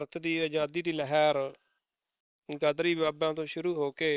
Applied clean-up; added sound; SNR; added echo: neural separator model SepFormer WHAM!.